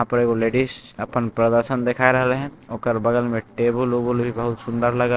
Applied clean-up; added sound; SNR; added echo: neural separator model SepFormer DNS4.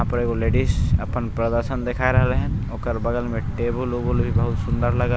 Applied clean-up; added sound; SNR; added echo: none; Thunder / Bicycle; -3 dB; none.